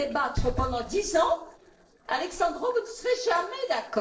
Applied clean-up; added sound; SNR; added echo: neural separator model SepFormer DNS4.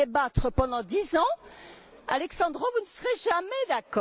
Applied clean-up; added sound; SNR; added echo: none; none; none; none.